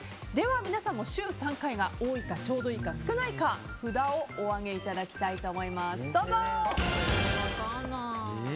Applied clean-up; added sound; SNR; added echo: none; Chirp, tweet; 14 dB; none.